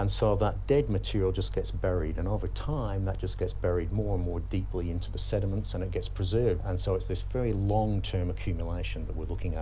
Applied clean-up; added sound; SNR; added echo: none; Mechanical fan; 4 dB; none.